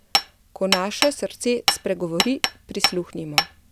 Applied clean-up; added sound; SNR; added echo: none; Hammer; -1 dB; none.